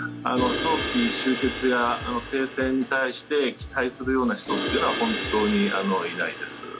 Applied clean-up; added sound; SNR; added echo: none; Crash cymbal; 7 dB; none.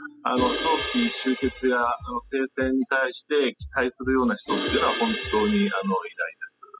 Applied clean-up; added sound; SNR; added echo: classical method spectral subtraction.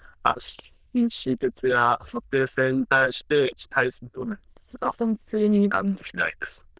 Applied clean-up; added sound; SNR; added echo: neural diffusion model UNIVERSE++.